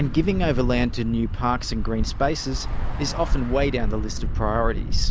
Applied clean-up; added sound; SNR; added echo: none; Traffic noise, roadway noise / Bus; -1 dB; none.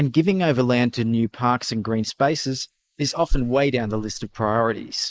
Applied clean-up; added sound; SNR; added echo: neural mask model Resemble Enhance denoiser.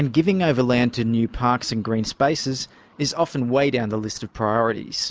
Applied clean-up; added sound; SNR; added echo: none; none; none; none.